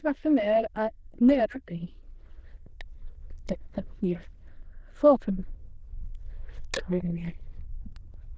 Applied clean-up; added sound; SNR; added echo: neural diffusion model UNIVERSE++.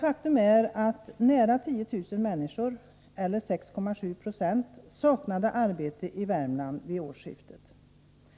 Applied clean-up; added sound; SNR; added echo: none; none; none; none.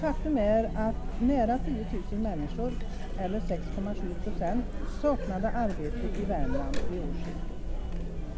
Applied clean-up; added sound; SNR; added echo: none; Chatter; -1 dB; none.